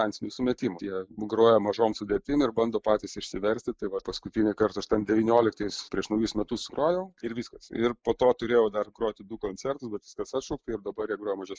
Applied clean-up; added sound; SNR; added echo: neural mask model Resemble Enhance denoiser.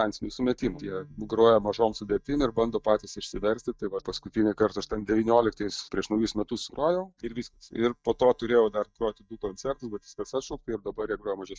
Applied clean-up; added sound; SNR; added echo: neural mask model DeepFilterNet 3.